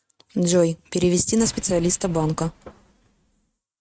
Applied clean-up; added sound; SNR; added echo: neural mask model RNNoise.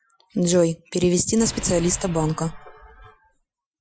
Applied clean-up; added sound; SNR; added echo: classical method Wiener filter.